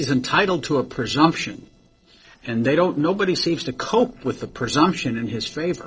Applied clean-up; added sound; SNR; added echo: neural separator model SepFormer DNS4.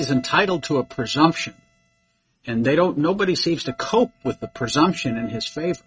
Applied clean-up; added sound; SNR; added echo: neural mask model RNNoise.